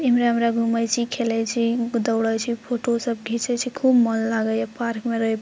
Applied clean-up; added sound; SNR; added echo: none; none; none; none.